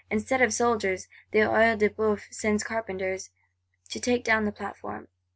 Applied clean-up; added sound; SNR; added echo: none; none; none; none.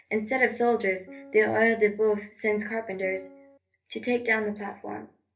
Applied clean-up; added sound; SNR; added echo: none; Piano; 20 dB; reverberation time 0.3 s.